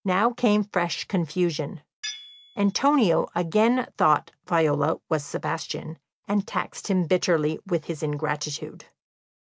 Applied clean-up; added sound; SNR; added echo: none; Tools; 20 dB; none.